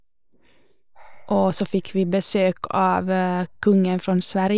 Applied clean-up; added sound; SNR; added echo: neural mask model Resemble Enhance denoiser.